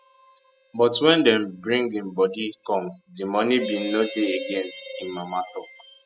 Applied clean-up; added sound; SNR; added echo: classical method spectral subtraction.